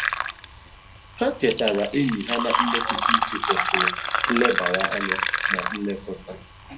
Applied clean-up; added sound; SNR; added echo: none; Fill (with liquid); -2 dB; reverberation time 0.3 s.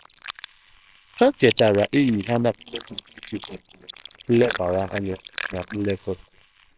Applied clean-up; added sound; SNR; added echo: neural separator model SepFormer WHAMR!.